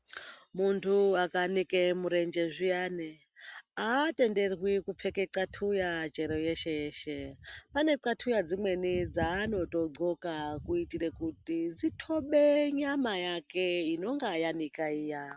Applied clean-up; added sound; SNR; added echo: none; none; none; none.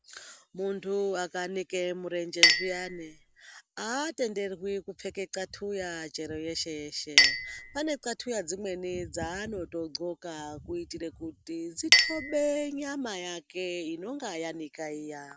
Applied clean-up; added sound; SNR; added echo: none; Chink, clink; -1 dB; none.